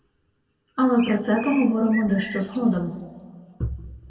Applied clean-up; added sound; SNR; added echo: none; Bird; 15 dB; reverberation time 1.5 s.